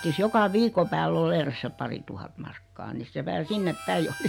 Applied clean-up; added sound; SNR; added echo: none; Harmonica; 18 dB; none.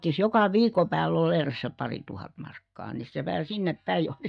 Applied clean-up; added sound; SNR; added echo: neural mask model DeepFilterNet 3.